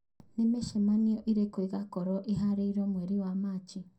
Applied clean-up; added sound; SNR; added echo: none; none; none; reverberation time 0.2 s.